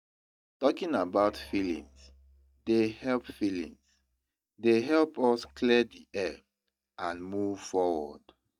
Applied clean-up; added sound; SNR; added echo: neural mask model DeepFilterNet 3.